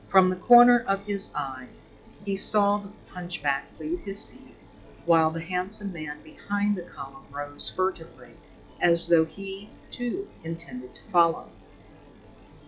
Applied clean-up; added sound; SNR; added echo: classical method log-MMSE.